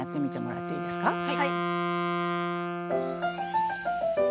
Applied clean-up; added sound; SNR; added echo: none; Wind instrument, woodwind instrument; 1 dB; none.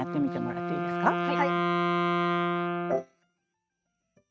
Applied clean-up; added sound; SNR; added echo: neural mask model RNNoise.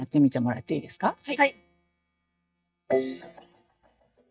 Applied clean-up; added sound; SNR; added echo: neural mask model DeepFilterNet 3.